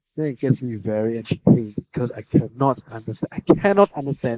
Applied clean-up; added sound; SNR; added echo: neural mask model Resemble Enhance denoiser.